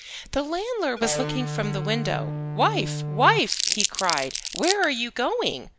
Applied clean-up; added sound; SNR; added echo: none; Electric guitar + Crumpling, crinkling; 3 dB; none.